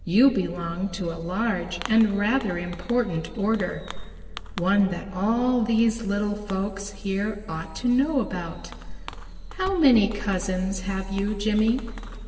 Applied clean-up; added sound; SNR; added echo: none; Fireworks; 13 dB; reverberation time 2.7 s.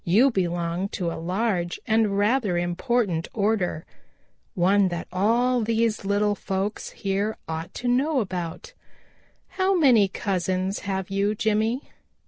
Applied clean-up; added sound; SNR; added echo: none; none; none; none.